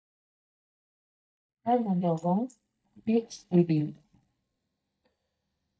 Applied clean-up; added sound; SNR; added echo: neural mask model DeepFilterNet 3.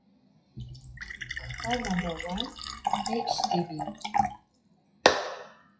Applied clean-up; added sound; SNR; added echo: classical method WPE with log-MMSE.